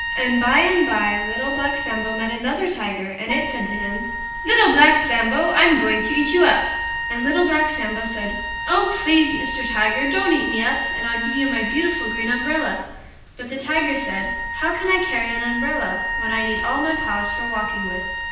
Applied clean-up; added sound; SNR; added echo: none; Wind instrument, woodwind instrument; 4 dB; reverberation time 0.9 s.